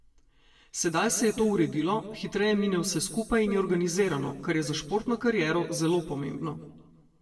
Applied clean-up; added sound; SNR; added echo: none; none; none; reverberation time 1.2 s.